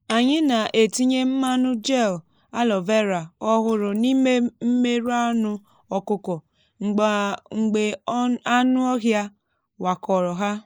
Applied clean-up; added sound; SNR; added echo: neural mask model Resemble Enhance denoiser.